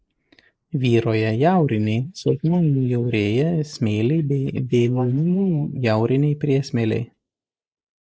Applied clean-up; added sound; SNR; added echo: neural mask model Resemble Enhance denoiser.